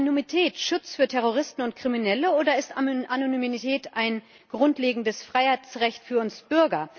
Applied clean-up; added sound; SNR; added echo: none; none; none; none.